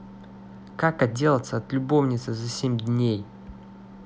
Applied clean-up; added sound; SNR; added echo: none; none; none; none.